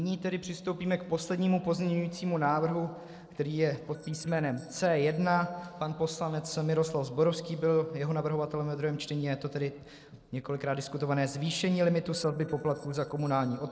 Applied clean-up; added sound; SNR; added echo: neural separator model SepFormer DNS4.